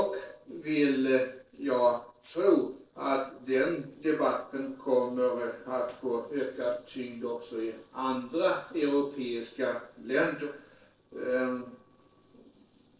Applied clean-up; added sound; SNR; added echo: neural separator model SepFormer DNS4.